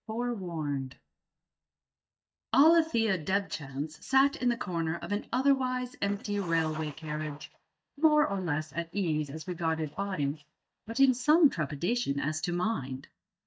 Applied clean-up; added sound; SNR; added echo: neural mask model DeepFilterNet 3.